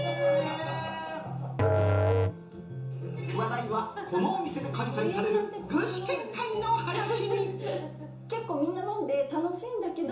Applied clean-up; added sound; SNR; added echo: none; Musical instrument; -1 dB; reverberation time 0.6 s.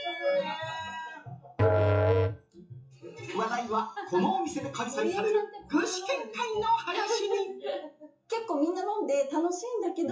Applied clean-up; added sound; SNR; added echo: classical method WPE with log-MMSE.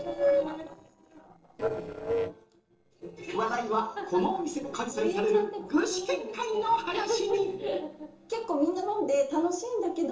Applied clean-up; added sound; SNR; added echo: neural separator model SepFormer DNS4.